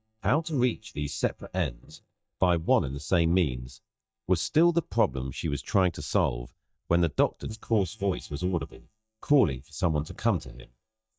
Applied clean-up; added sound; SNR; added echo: neural mask model DeepFilterNet 3.